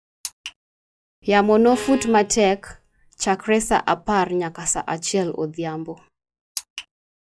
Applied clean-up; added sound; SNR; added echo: classical method log-MMSE.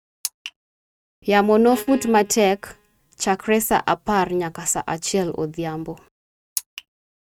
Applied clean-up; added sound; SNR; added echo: neural mask model RNNoise.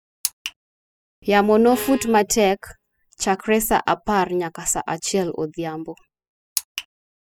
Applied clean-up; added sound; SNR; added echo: classical method spectral subtraction.